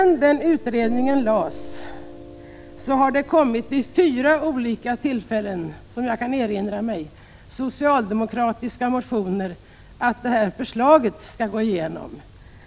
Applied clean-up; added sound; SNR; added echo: none; Piano; 16 dB; none.